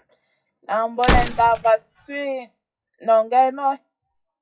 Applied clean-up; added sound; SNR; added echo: classical method WPE with log-MMSE.